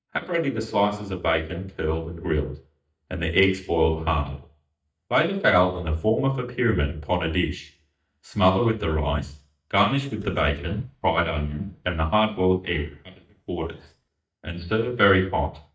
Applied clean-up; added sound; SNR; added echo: neural mask model DeepFilterNet 3.